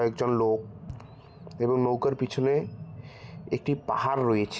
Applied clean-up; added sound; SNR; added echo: none; none; none; none.